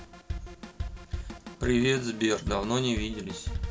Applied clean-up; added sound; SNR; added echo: none; Drum kit; 6 dB; none.